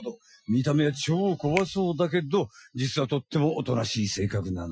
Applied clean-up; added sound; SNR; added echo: classical method Wiener filter.